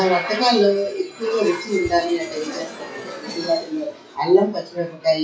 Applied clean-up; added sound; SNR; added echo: classical method WPE with log-MMSE.